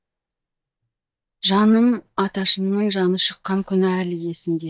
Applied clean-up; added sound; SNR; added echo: neural mask model DeepFilterNet 3.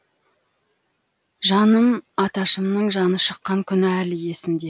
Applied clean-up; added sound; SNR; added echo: none; none; none; none.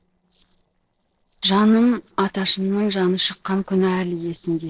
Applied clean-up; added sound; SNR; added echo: neural separator model SepFormer DNS4.